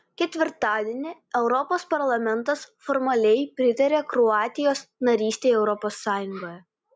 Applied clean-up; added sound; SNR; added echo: none; none; none; none.